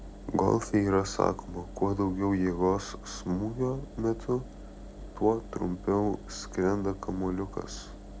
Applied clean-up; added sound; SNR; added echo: none; Engine; 13 dB; none.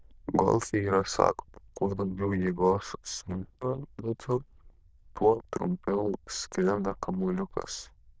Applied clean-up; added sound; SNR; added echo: neural diffusion model UNIVERSE++.